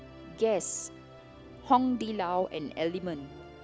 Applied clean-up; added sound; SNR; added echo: none; Musical instrument; 17 dB; none.